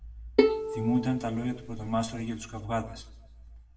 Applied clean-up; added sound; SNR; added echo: none; Bowed string instrument; -2 dB; reverberation time 0.7 s.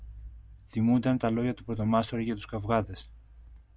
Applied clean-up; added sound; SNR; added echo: none; none; none; none.